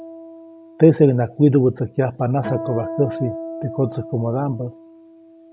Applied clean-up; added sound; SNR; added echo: none; Acoustic guitar; 13 dB; none.